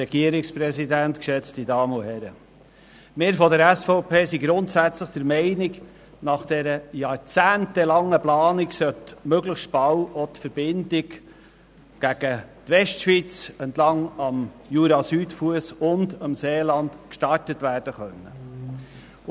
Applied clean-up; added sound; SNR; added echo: none; none; none; none.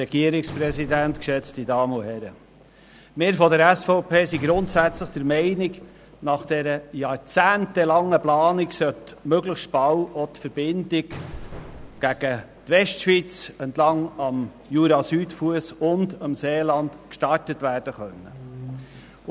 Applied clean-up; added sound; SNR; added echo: none; Explosion; 18 dB; none.